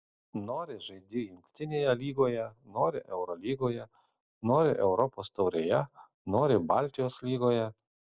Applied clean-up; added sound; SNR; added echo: none; none; none; none.